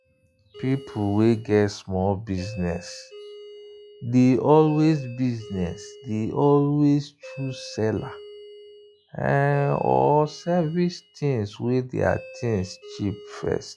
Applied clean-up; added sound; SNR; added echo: classical method log-MMSE.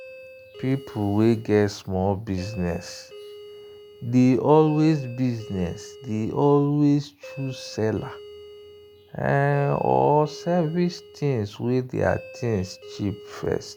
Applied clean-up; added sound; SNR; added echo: none; Doorbell; 20 dB; none.